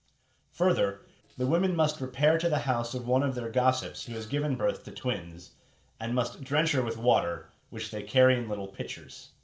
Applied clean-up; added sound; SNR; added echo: neural separator model SepFormer DNS4.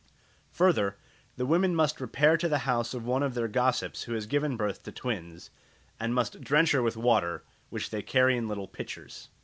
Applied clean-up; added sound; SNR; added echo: none; none; none; none.